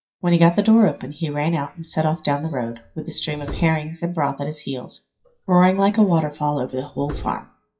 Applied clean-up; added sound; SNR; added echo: classical method WPE with log-MMSE.